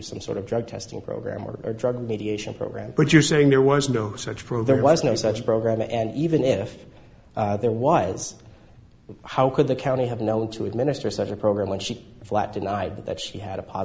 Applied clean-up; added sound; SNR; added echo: none; none; none; none.